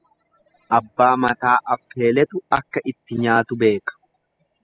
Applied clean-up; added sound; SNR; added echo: classical method spectral subtraction.